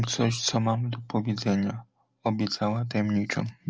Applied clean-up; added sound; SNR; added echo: none; none; none; none.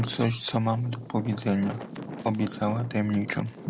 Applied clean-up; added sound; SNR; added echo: none; Wind; 13 dB; none.